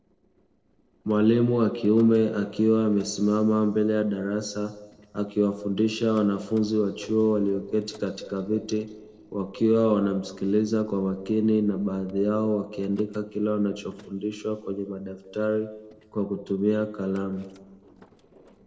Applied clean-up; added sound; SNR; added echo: neural separator model SepFormer DNS4.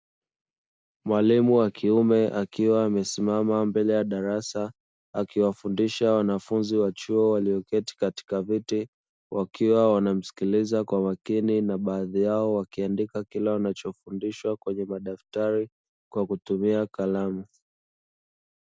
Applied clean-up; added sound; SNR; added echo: none; none; none; none.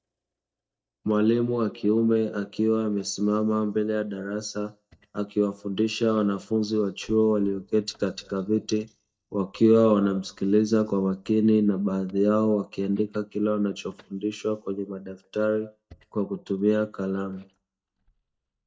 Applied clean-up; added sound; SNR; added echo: neural mask model DeepFilterNet 3.